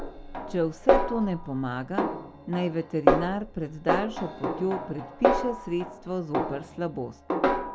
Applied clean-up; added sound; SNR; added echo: none; Snare drum; -2 dB; none.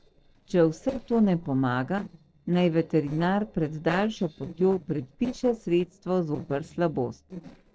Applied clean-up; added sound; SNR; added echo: neural separator model SepFormer DNS4.